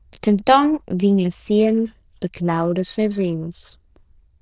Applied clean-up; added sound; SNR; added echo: neural diffusion model UNIVERSE++.